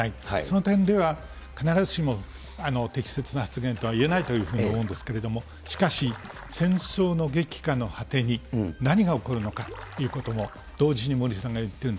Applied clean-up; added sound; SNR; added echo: none; Stream; 18 dB; none.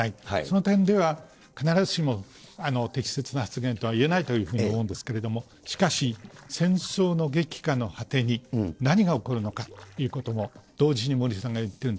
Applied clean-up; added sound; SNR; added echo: neural separator model SepFormer DNS4.